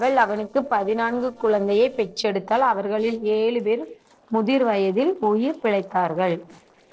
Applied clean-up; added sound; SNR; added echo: neural separator model SepFormer DNS4.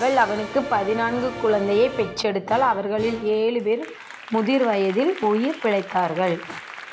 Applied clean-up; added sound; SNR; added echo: none; Applause; 14 dB; none.